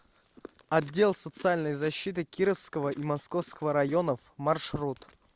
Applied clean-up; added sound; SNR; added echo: none; none; none; none.